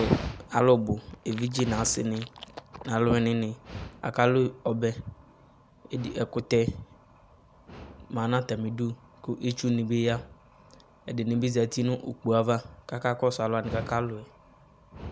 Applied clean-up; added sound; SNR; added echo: none; Dog; 16 dB; none.